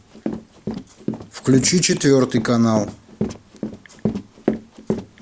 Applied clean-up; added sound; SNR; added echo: none; Run; 7 dB; none.